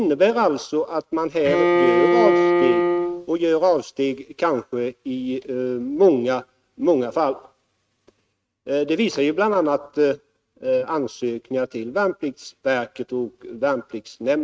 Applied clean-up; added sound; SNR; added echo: neural mask model RNNoise.